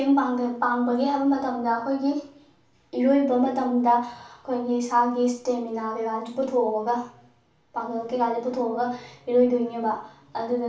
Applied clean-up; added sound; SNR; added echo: none; none; none; reverberation time 0.3 s.